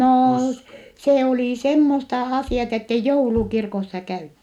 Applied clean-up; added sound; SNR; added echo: none; none; none; none.